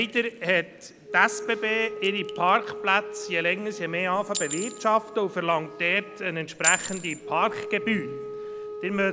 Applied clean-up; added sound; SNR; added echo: none; Chink, clink + Wind instrument, woodwind instrument; 7 dB; none.